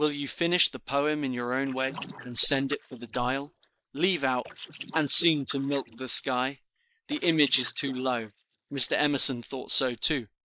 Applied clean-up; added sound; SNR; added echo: neural mask model Resemble Enhance denoiser.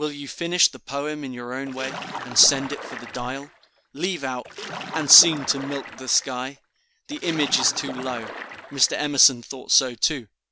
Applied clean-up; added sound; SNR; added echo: none; Splash, splatter; 12 dB; none.